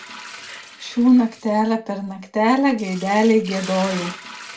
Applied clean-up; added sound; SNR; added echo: none; Liquid; 17 dB; reverberation time 0.2 s.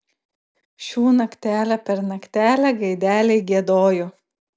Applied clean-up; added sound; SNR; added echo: none; none; none; none.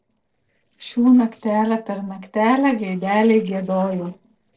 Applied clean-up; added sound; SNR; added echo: neural separator model SepFormer DNS4.